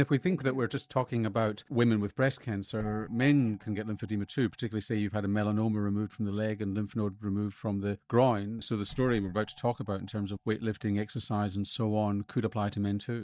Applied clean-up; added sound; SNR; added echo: neural mask model DeepFilterNet 3.